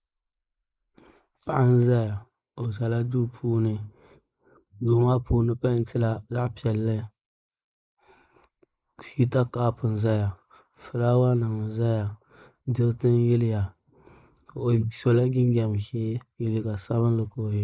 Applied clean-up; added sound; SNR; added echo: neural mask model Resemble Enhance denoiser.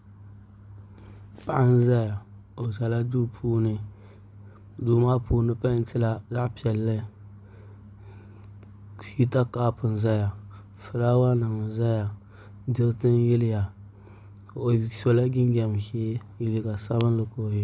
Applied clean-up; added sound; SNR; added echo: none; none; none; none.